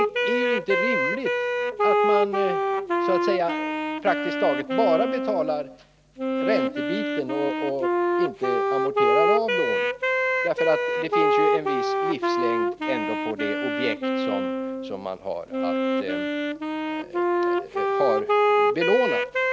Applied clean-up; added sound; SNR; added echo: none; Wind instrument, woodwind instrument; -5 dB; none.